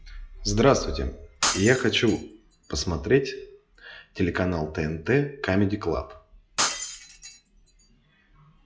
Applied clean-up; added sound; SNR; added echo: classical method log-MMSE.